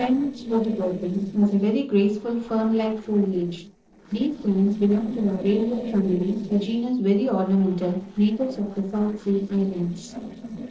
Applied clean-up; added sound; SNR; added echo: neural separator model SepFormer DNS4.